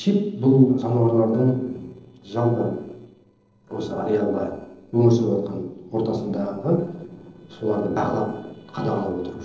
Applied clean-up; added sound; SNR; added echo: neural separator model SepFormer DNS4.